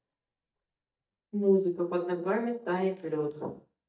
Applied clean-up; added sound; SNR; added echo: neural mask model DeepFilterNet 3.